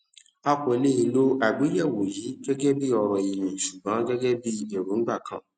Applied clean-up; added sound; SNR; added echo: none; none; none; none.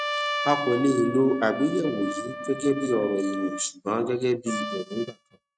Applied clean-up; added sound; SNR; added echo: neural mask model RNNoise.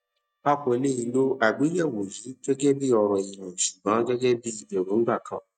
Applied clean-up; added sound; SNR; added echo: neural mask model DeepFilterNet 3.